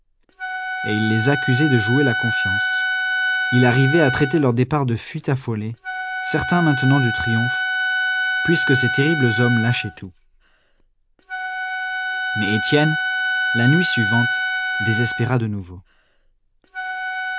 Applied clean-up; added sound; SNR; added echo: none; Wind instrument, woodwind instrument; 2 dB; none.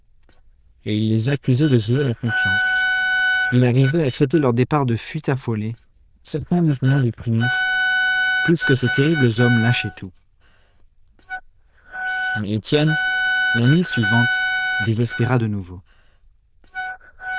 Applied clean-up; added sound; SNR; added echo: neural diffusion model UNIVERSE++.